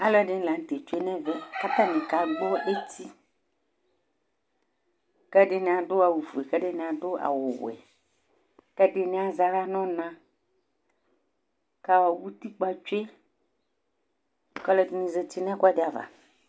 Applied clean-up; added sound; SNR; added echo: none; none; none; none.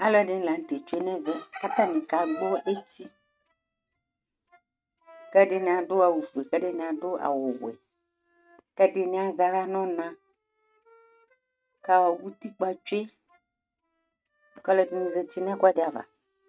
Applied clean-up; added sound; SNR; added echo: neural mask model RNNoise.